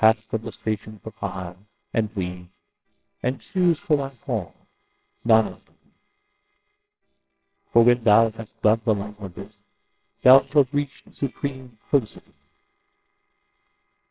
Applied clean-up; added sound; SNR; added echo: neural separator model SepFormer WHAMR!.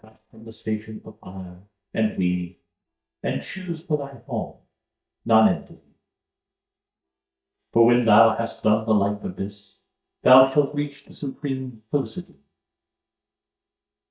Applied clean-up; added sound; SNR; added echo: neural mask model DeepFilterNet 3.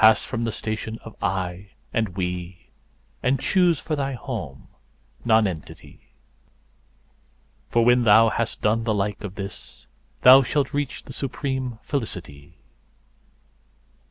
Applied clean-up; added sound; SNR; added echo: none; none; none; none.